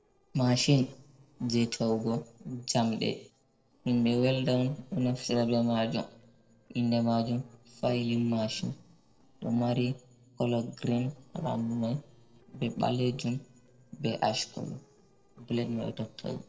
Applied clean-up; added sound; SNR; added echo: neural separator model SepFormer DNS4.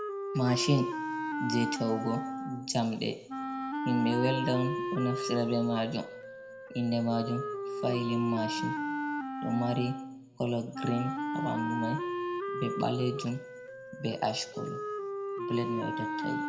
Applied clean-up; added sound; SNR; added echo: none; Wind instrument, woodwind instrument; 3 dB; reverberation time 0.8 s.